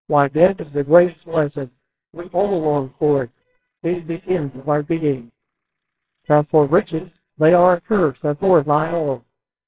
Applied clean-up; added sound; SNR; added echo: neural separator model SepFormer WHAMR!.